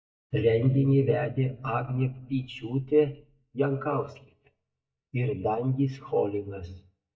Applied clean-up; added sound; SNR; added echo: neural mask model DeepFilterNet 3.